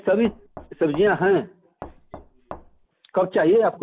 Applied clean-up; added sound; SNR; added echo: none; Knock; 19 dB; none.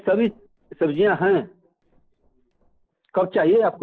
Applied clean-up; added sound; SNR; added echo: neural separator model SepFormer DNS4.